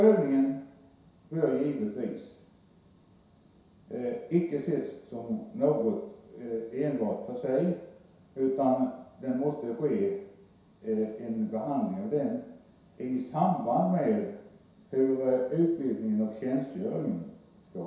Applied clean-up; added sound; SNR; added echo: none; none; none; reverberation time 0.7 s.